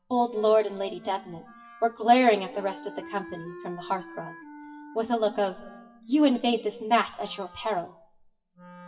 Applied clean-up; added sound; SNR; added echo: classical method WPE with log-MMSE.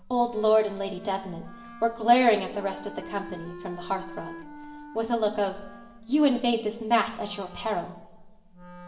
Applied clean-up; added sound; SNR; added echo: none; Wind instrument, woodwind instrument; 17 dB; reverberation time 0.8 s.